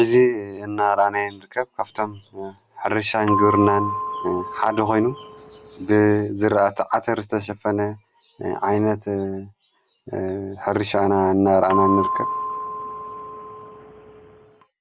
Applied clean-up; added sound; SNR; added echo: none; Percussion; 5 dB; none.